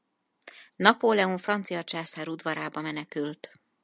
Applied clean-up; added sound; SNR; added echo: none; none; none; none.